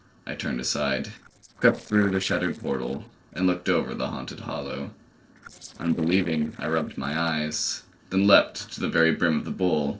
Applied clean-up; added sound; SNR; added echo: neural separator model SepFormer DNS4.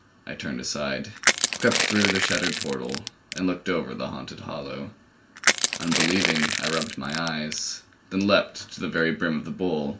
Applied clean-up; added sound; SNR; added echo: none; Crushing; 0 dB; reverberation time 0.2 s.